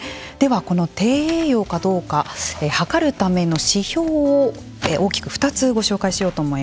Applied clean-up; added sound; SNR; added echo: none; none; none; none.